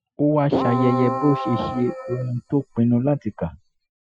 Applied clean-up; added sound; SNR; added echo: classical method Wiener filter.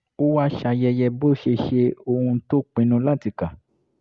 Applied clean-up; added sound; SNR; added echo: none; none; none; none.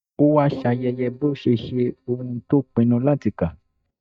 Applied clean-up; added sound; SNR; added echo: neural mask model DeepFilterNet 3.